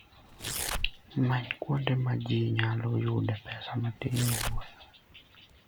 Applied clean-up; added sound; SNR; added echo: none; Tearing; 6 dB; none.